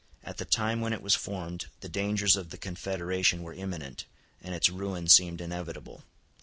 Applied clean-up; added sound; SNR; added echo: none; none; none; none.